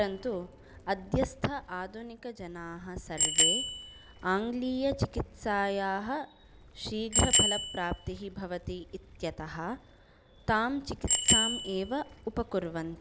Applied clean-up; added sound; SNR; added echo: none; Bicycle bell; 0 dB; none.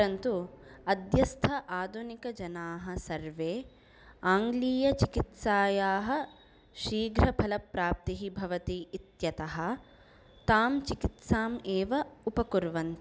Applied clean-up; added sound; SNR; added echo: none; none; none; none.